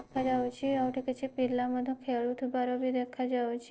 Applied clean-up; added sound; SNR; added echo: neural separator model SepFormer DNS4.